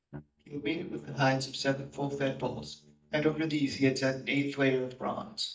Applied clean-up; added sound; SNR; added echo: neural mask model DeepFilterNet 3.